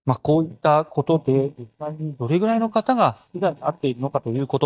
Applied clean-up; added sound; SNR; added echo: neural mask model DeepFilterNet 3.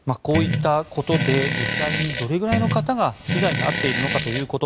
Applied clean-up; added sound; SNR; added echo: none; Fart; 1 dB; none.